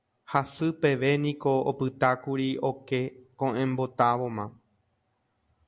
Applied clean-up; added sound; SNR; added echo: none; none; none; none.